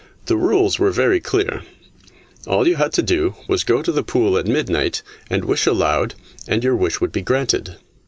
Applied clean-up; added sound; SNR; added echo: none; none; none; none.